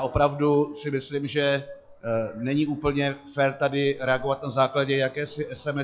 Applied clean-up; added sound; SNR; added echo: classical method log-MMSE.